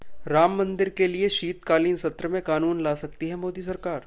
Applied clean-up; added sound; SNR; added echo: none; none; none; none.